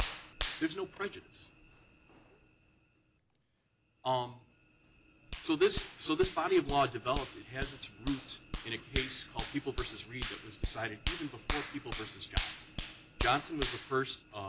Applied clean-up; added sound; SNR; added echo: none; Hands; 2 dB; none.